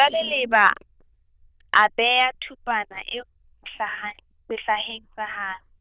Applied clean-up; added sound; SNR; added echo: neural diffusion model UNIVERSE++.